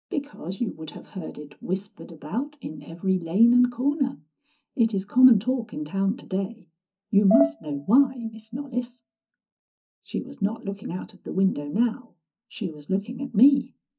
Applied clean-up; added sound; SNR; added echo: neural mask model DeepFilterNet 3.